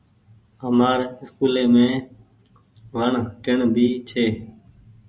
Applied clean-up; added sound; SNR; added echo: none; none; none; none.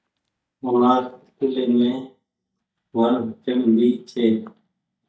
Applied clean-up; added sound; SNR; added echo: neural mask model DeepFilterNet 3.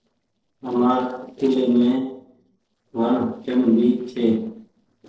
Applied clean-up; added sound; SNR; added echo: neural separator model SepFormer DNS4.